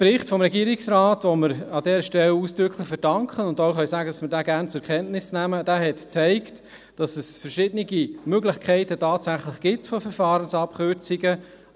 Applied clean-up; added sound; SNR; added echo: none; none; none; none.